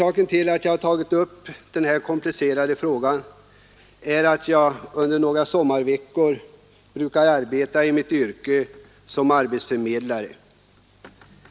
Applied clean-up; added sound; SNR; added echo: none; none; none; none.